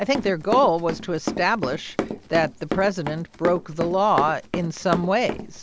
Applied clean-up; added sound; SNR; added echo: none; Run; 8 dB; none.